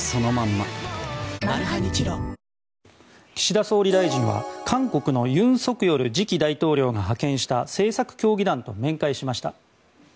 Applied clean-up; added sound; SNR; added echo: none; none; none; none.